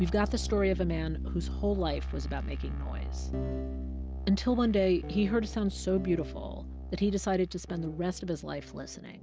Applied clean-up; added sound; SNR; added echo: none; none; none; none.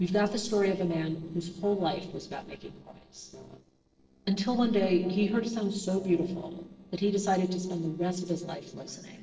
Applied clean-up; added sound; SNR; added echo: neural separator model SepFormer DNS4.